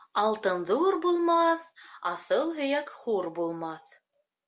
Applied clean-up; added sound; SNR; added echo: none; none; none; none.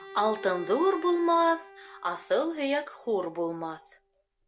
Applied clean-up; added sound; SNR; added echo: none; Bowed string instrument; 18 dB; none.